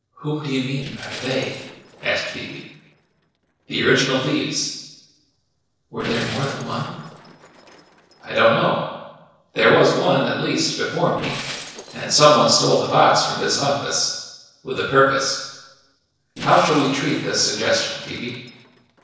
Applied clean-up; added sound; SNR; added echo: neural separator model SepFormer DNS4.